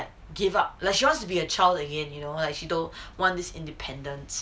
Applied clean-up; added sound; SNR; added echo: none; none; none; none.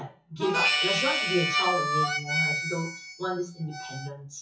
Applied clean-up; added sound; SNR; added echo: classical method WPE with log-MMSE.